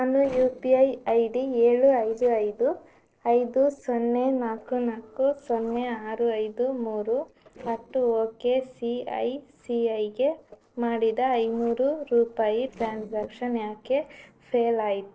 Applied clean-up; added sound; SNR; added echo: neural separator model SepFormer DNS4.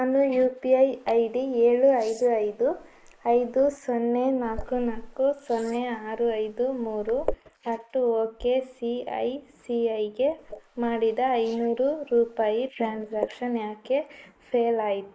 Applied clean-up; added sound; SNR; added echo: neural mask model Resemble Enhance denoiser.